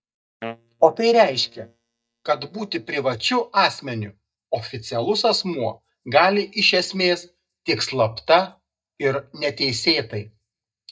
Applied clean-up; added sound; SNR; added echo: neural mask model DeepFilterNet 3.